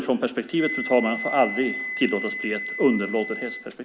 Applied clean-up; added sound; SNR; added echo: none; Wind instrument, woodwind instrument; 7 dB; none.